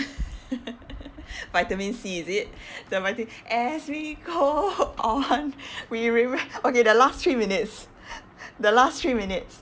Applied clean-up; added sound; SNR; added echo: none; none; none; none.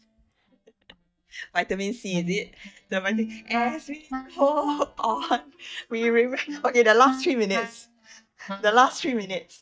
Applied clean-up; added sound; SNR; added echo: neural mask model DeepFilterNet 3.